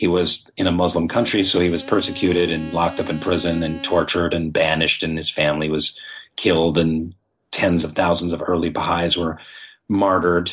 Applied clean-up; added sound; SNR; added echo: none; Bowed string instrument; 16 dB; none.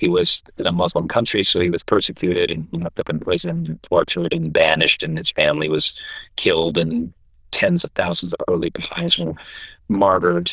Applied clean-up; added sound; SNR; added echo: neural diffusion model UNIVERSE++.